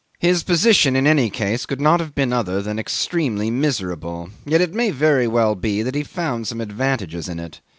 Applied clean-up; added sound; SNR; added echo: none; none; none; none.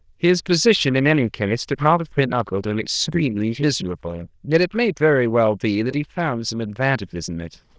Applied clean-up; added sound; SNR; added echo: neural diffusion model UNIVERSE++.